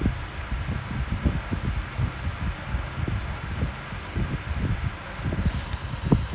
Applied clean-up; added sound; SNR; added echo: none; none; none; none.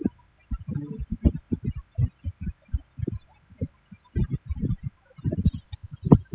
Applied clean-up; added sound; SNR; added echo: classical method spectral subtraction.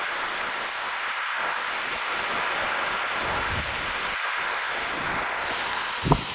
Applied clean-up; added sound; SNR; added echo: neural mask model Resemble Enhance denoiser.